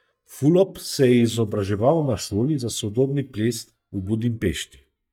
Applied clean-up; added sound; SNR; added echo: neural mask model DeepFilterNet 3.